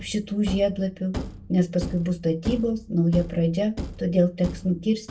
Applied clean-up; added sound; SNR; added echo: none; Thump, thud; 11 dB; reverberation time 0.2 s.